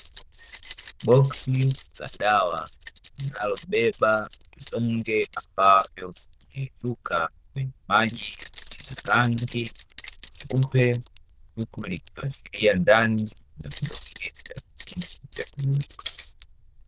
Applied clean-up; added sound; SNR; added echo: neural diffusion model UNIVERSE++.